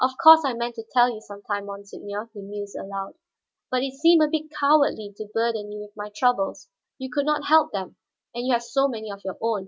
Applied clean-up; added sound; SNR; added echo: none; none; none; none.